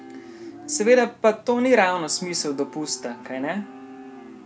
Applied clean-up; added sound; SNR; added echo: none; Livestock, farm animals, working animals; 17 dB; none.